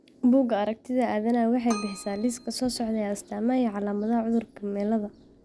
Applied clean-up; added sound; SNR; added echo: none; Keyboard (musical); 20 dB; none.